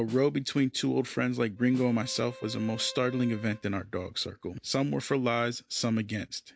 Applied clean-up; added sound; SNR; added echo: none; Bowed string instrument + Snare drum; 20 dB; none.